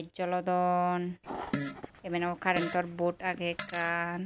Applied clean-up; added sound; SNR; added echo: none; Fart; 8 dB; none.